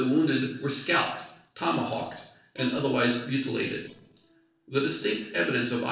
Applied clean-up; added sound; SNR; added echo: neural separator model SepFormer DNS4.